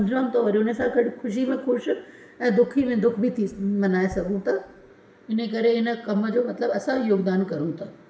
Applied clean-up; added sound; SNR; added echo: none; none; none; reverberation time 1.0 s.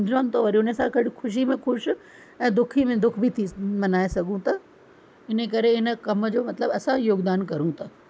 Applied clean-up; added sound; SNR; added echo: none; none; none; none.